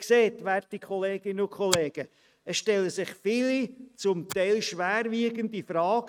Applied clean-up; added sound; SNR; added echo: neural mask model RNNoise.